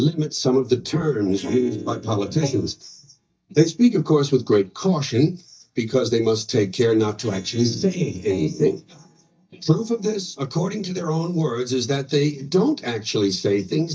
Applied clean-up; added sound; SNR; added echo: neural mask model DeepFilterNet 3.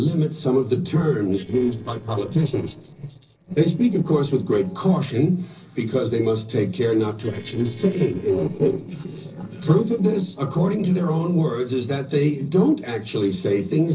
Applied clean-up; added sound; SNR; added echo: neural separator model SepFormer DNS4.